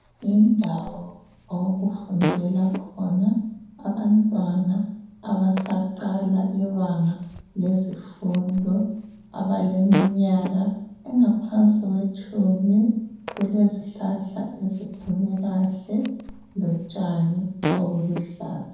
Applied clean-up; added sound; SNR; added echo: none; Fart; 13 dB; reverberation time 0.9 s.